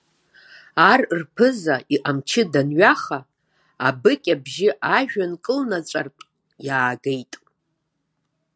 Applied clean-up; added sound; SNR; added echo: none; none; none; none.